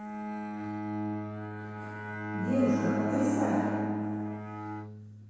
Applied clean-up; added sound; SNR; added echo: none; Bowed string instrument; 1 dB; reverberation time 2.0 s.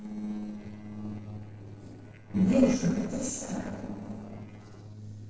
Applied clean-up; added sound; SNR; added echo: neural separator model SepFormer DNS4.